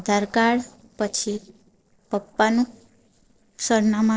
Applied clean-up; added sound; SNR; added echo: neural separator model SepFormer DNS4.